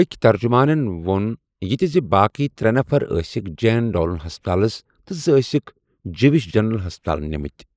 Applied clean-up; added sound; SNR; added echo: neural mask model Resemble Enhance denoiser.